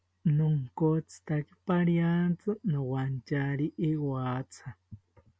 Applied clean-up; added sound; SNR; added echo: none; none; none; none.